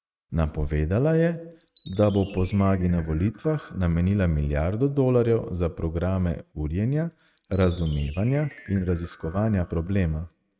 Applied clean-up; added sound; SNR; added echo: neural mask model RNNoise.